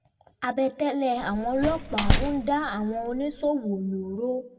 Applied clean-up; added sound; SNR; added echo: none; Slam; 1 dB; reverberation time 1.1 s.